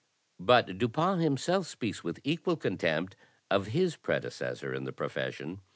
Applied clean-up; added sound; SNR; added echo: none; none; none; none.